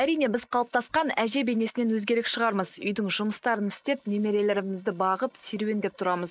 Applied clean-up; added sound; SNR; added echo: neural mask model Resemble Enhance denoiser.